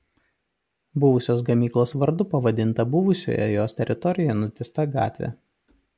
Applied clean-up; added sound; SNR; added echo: none; none; none; none.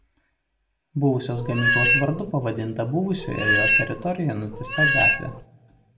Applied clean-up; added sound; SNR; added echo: none; Meow; -4 dB; reverberation time 0.4 s.